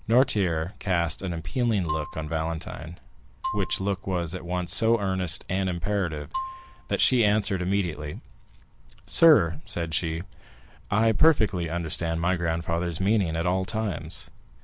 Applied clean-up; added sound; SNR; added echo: none; Marimba, xylophone; 13 dB; none.